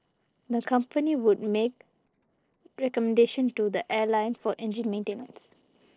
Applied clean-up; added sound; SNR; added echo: neural separator model SepFormer DNS4.